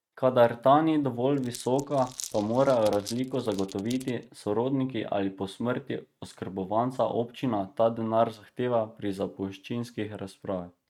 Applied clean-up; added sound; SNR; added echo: neural mask model RNNoise.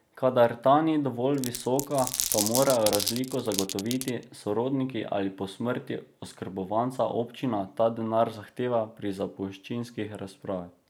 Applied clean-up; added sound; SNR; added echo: none; Glass; 5 dB; none.